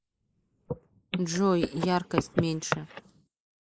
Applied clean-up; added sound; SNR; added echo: neural mask model Resemble Enhance denoiser.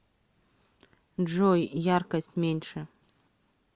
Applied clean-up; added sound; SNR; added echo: none; none; none; none.